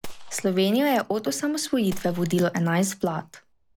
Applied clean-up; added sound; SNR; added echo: none; Gunshot, gunfire; 16 dB; none.